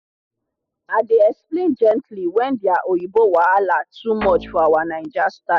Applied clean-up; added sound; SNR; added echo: classical method spectral subtraction.